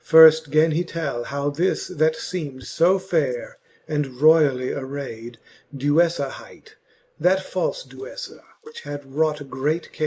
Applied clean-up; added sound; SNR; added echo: neural mask model Resemble Enhance denoiser.